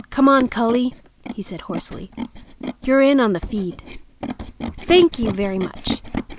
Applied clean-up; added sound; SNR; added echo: none; Tools; 11 dB; none.